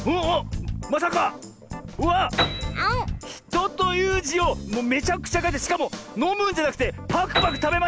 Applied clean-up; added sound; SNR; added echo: none; Piano; 11 dB; none.